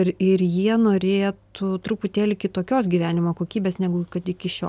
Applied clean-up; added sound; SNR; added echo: none; none; none; none.